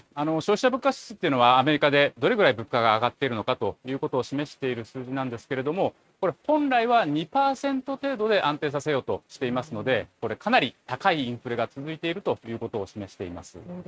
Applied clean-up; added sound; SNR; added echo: neural mask model RNNoise.